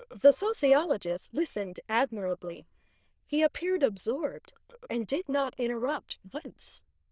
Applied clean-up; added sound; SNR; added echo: neural diffusion model UNIVERSE++.